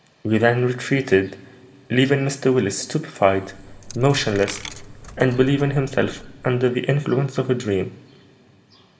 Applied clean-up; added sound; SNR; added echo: none; Coin (dropping); 16 dB; reverberation time 1.1 s.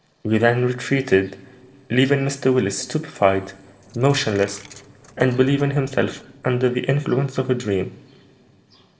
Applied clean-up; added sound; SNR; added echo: neural separator model SepFormer DNS4.